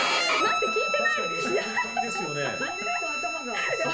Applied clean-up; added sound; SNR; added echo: none; Bowed string instrument; -1 dB; reverberation time 0.3 s.